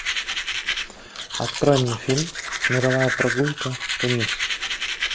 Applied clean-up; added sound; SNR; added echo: none; Domestic sounds, home sounds; 2 dB; none.